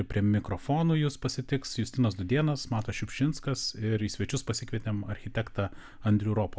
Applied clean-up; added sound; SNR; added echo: none; none; none; none.